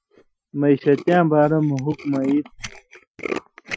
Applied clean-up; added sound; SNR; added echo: classical method Wiener filter.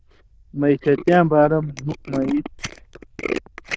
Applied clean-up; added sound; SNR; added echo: neural diffusion model UNIVERSE++.